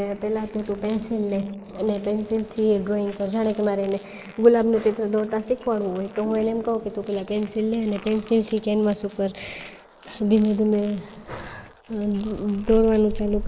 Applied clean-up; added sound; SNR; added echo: neural mask model Resemble Enhance denoiser.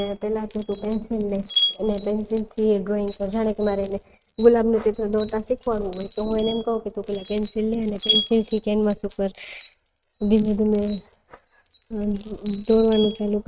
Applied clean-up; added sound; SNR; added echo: neural mask model RNNoise.